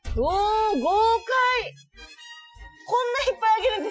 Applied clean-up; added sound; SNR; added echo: classical method Wiener filter.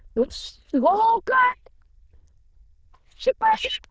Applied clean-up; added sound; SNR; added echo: neural diffusion model UNIVERSE++.